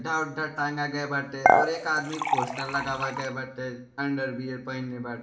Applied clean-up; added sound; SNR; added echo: none; Dishes, pots, and pans / Chink, clink; -5 dB; reverberation time 0.6 s.